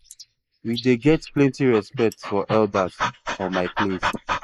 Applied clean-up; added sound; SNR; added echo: neural mask model Resemble Enhance denoiser.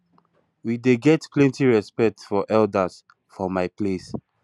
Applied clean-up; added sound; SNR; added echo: none; none; none; none.